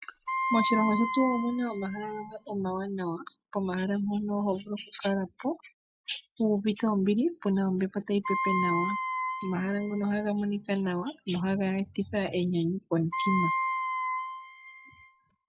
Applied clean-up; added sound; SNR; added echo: classical method log-MMSE.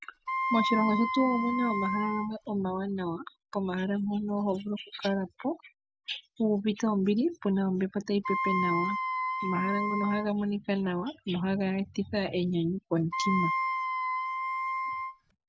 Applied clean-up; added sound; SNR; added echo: none; Wind instrument, woodwind instrument; 1 dB; none.